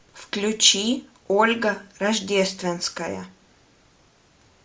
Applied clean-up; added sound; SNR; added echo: none; none; none; none.